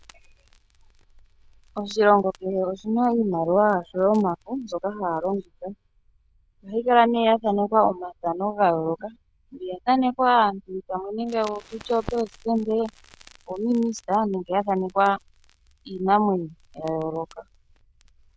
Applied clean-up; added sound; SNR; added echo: neural diffusion model UNIVERSE++.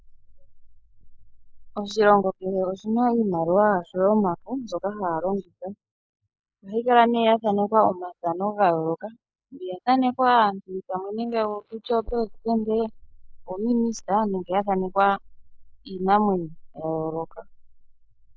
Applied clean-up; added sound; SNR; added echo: neural mask model Resemble Enhance denoiser.